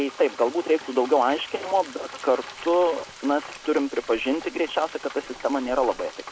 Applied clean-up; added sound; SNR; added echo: none; Frying (food); 16 dB; none.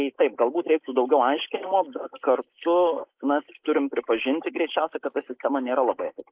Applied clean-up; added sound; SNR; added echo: neural mask model Resemble Enhance denoiser.